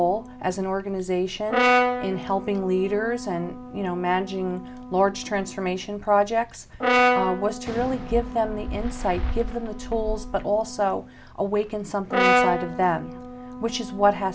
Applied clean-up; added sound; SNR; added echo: none; Fireworks + Brass instrument; 2 dB; none.